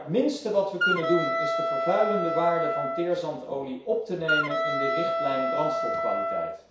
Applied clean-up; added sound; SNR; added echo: none; Wind instrument, woodwind instrument; -1 dB; reverberation time 0.6 s.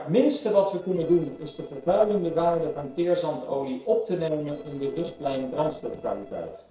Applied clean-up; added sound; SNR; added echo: neural separator model SepFormer DNS4.